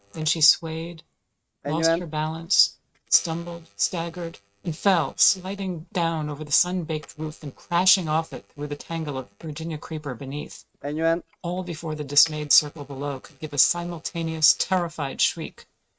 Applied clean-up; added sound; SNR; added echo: neural mask model RNNoise.